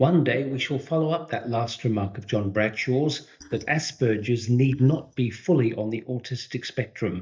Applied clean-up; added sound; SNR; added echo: neural mask model DeepFilterNet 3.